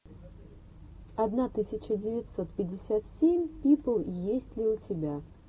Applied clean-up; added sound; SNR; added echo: none; none; none; none.